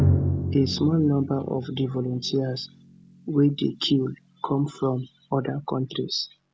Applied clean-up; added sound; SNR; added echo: none; Drum; 5 dB; none.